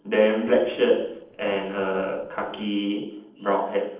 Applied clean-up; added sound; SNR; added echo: neural separator model SepFormer DNS4.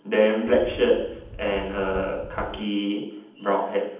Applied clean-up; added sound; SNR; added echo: none; Wind; 15 dB; reverberation time 0.8 s.